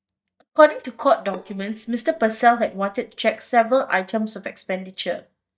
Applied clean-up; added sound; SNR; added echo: neural mask model DeepFilterNet 3.